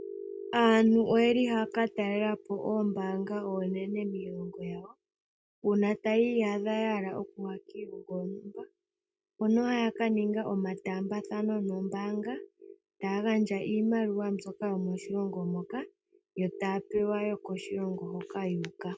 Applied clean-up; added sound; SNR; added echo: neural mask model RNNoise.